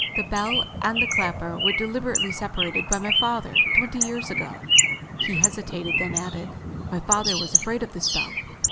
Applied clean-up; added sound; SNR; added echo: none; Bird; -5 dB; none.